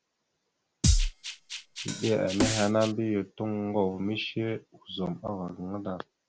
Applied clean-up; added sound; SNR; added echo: none; Drum kit; -3 dB; none.